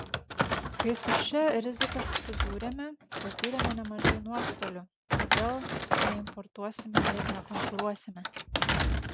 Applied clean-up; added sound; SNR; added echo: none; Thump, thud; -4 dB; none.